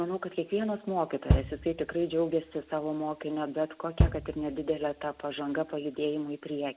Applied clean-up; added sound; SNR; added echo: none; Bass drum; 1 dB; none.